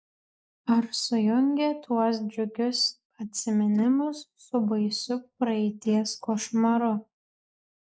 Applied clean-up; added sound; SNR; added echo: neural mask model Resemble Enhance denoiser.